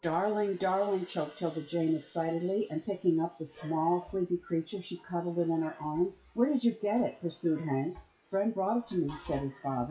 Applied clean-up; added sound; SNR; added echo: classical method WPE with log-MMSE.